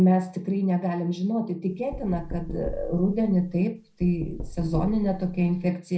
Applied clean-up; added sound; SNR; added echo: none; Knock; 11 dB; reverberation time 0.4 s.